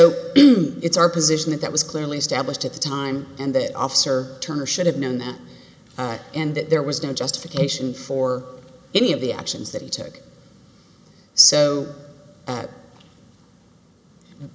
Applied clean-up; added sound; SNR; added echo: none; none; none; none.